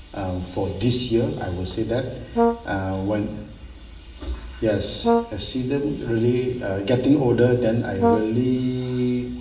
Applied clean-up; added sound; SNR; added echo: none; Brass instrument; 2 dB; reverberation time 0.9 s.